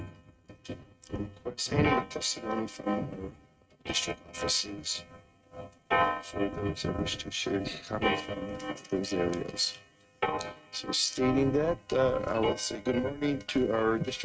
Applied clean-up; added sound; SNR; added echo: neural mask model RNNoise.